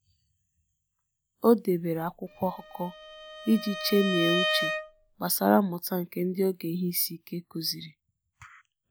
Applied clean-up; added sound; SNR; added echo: none; Bowed string instrument; 4 dB; none.